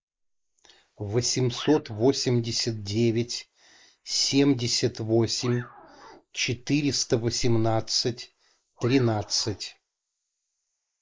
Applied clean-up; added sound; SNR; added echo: neural mask model Resemble Enhance denoiser.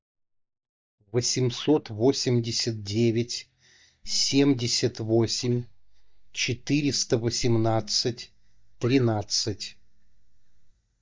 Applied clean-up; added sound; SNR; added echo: neural mask model DeepFilterNet 3.